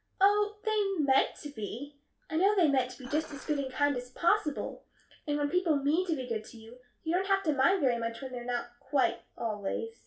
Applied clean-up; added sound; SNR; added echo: none; Dishes, pots, and pans; 20 dB; reverberation time 0.3 s.